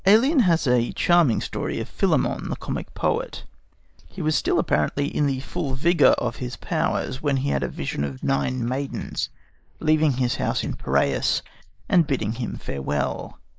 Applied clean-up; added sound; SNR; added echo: neural mask model Resemble Enhance denoiser.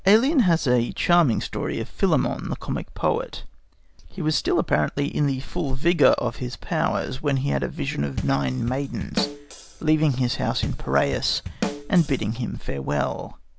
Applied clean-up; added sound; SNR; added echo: none; Drum kit; 9 dB; none.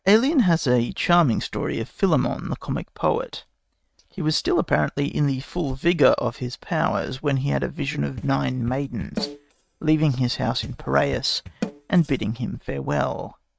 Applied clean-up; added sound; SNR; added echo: neural mask model RNNoise.